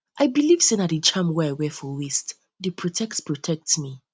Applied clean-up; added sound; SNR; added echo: none; none; none; none.